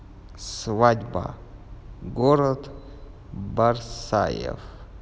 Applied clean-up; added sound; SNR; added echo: none; none; none; none.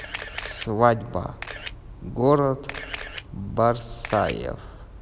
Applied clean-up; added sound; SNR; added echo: none; Camera; 13 dB; none.